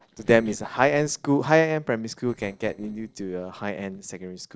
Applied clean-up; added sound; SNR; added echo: neural separator model SepFormer DNS4.